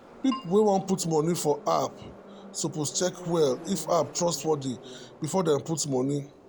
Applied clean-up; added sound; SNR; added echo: none; Keyboard (musical) + Subway, metro, underground; 17 dB; none.